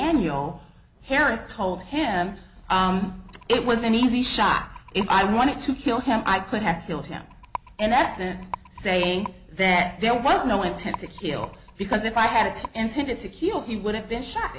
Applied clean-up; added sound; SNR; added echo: none; Rattle; 14 dB; none.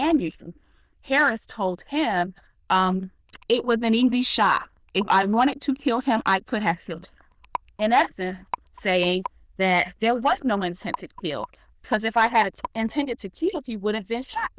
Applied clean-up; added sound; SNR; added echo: neural diffusion model UNIVERSE++.